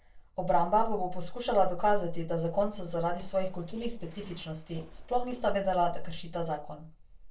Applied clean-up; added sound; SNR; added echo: neural separator model SepFormer DNS4.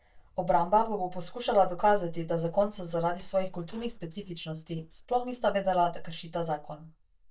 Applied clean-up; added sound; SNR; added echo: neural mask model DeepFilterNet 3.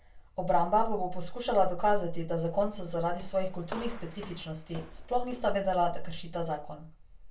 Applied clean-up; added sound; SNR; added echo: none; Walk, footsteps; 19 dB; reverberation time 0.2 s.